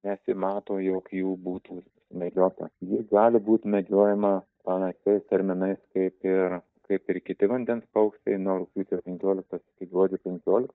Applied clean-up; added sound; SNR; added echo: neural mask model DeepFilterNet 3.